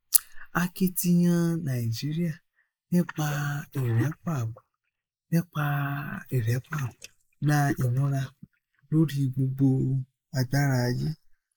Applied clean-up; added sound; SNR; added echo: neural mask model Resemble Enhance denoiser.